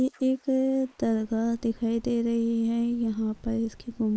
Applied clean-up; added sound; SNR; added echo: neural mask model Resemble Enhance denoiser.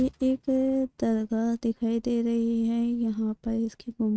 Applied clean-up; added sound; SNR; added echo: neural mask model RNNoise.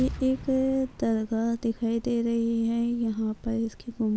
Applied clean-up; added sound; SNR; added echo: none; Boom; 18 dB; none.